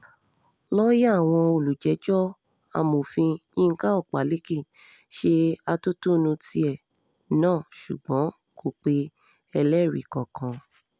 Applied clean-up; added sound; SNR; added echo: none; none; none; none.